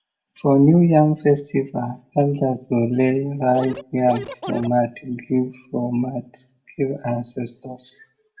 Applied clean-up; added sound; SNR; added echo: none; Scratching (performance technique); 12 dB; reverberation time 0.2 s.